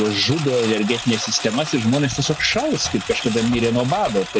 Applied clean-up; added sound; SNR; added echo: none; Engine; 11 dB; none.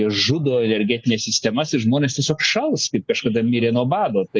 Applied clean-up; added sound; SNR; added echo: none; none; none; none.